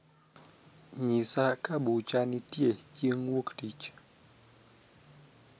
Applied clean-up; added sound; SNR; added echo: none; none; none; none.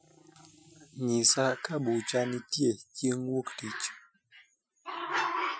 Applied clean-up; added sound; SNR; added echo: classical method Wiener filter.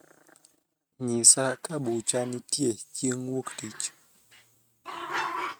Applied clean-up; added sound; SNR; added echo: neural mask model RNNoise.